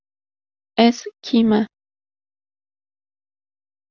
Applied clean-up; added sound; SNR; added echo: none; none; none; none.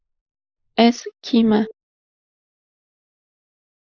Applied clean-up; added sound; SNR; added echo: neural mask model Resemble Enhance denoiser.